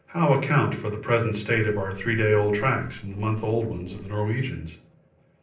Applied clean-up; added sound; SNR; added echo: neural separator model SepFormer DNS4.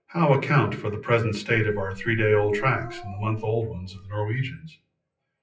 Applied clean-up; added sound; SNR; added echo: classical method WPE with log-MMSE.